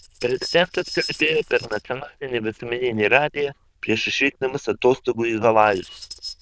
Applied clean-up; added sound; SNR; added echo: neural diffusion model UNIVERSE++.